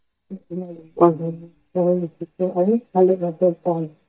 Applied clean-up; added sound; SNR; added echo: neural mask model DeepFilterNet 3.